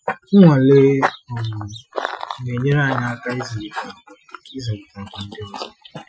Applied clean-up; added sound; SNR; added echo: classical method Wiener filter.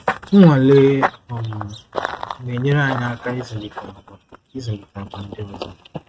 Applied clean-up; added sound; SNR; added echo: neural mask model RNNoise.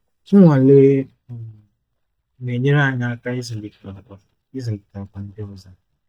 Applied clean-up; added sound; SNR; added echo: neural mask model DeepFilterNet 3.